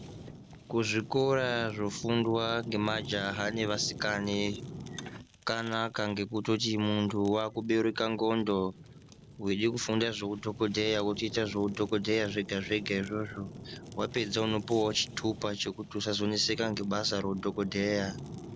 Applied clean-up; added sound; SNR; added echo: none; Fire; 14 dB; none.